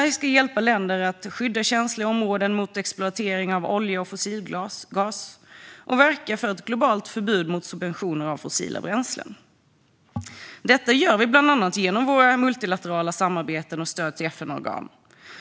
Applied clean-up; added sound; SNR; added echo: none; none; none; none.